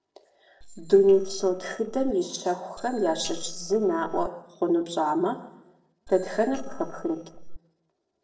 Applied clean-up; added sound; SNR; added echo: neural separator model SepFormer DNS4.